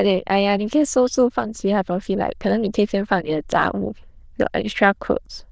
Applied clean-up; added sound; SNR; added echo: neural diffusion model UNIVERSE++.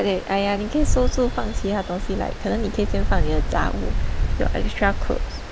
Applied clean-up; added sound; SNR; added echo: none; Stream; -2 dB; none.